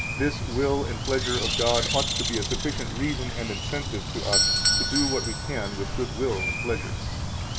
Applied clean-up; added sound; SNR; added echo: none; Bird + Doorbell; -2 dB; none.